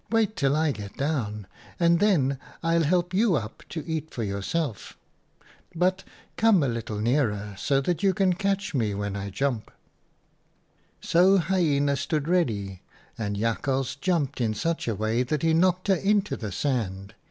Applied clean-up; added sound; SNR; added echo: none; none; none; none.